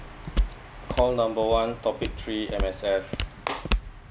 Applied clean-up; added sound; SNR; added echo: none; Walk, footsteps; 3 dB; none.